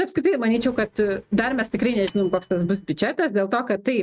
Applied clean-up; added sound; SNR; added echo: neural mask model RNNoise.